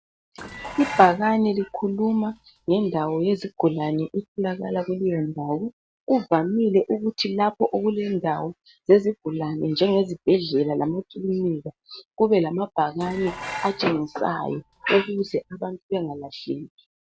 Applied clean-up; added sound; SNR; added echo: none; Dishes, pots, and pans; 15 dB; none.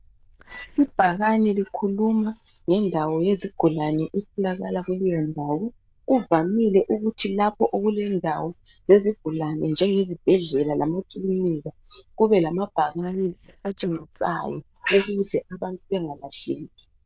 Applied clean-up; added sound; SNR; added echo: neural diffusion model UNIVERSE++.